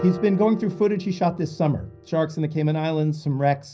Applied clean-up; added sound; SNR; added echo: none; Piano; 18 dB; reverberation time 0.4 s.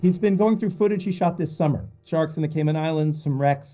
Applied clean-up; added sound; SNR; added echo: neural separator model SepFormer DNS4.